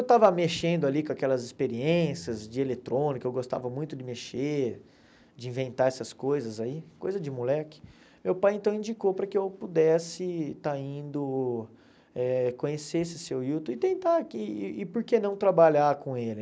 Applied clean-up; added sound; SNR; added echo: none; none; none; none.